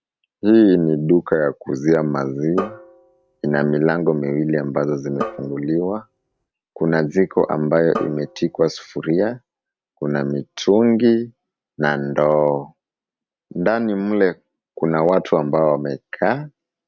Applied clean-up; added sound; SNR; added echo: none; Drum; 14 dB; none.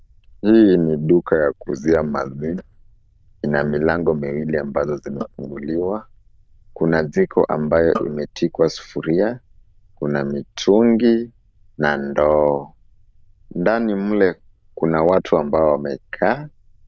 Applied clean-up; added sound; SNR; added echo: neural diffusion model UNIVERSE++.